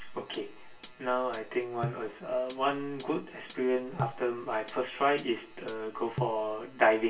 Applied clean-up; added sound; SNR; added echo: none; Hi-hat; 13 dB; reverberation time 0.2 s.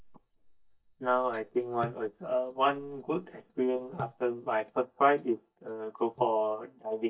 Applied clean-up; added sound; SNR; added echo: neural mask model DeepFilterNet 3.